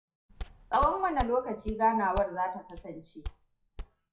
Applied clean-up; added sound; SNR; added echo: classical method WPE with log-MMSE.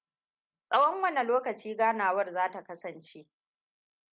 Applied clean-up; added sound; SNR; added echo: none; none; none; none.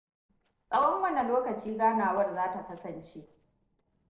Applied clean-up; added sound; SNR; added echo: neural separator model SepFormer DNS4.